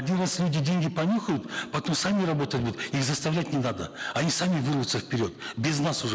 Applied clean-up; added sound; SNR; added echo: none; none; none; none.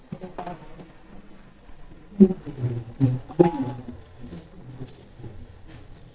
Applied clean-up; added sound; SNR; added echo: neural mask model DeepFilterNet 3.